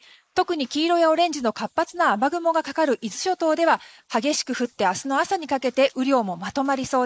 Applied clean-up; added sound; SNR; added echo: neural mask model Resemble Enhance denoiser.